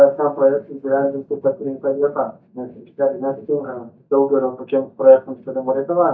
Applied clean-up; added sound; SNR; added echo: neural mask model DeepFilterNet 3.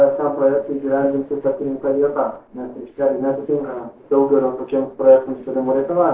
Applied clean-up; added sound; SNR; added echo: neural separator model SepFormer DNS4.